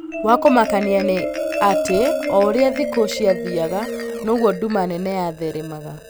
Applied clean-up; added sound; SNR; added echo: none; Marimba, xylophone; 6 dB; none.